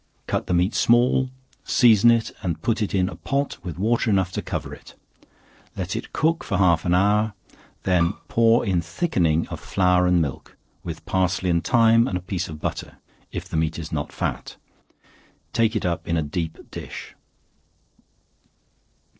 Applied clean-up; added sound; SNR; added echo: neural separator model SepFormer DNS4.